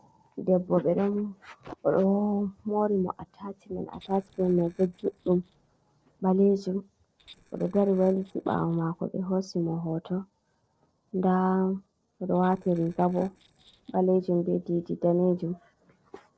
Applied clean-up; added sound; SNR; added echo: neural separator model SepFormer DNS4.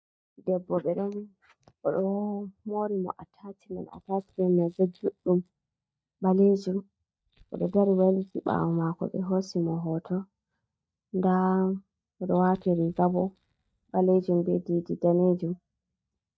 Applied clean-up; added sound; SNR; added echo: neural mask model DeepFilterNet 3.